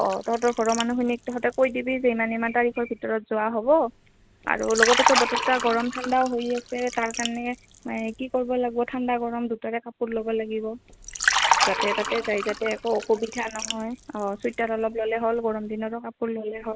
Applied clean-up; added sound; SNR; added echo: none; Liquid; 5 dB; none.